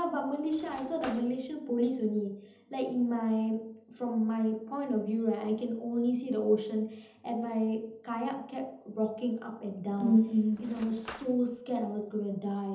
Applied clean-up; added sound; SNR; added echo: none; Cutlery, silverware / Drawer open or close; 16 dB; reverberation time 1.2 s.